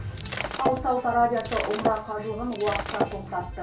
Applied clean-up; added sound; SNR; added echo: none; Shatter; 4 dB; reverberation time 0.3 s.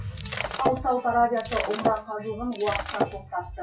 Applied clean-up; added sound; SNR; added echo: classical method WPE with log-MMSE.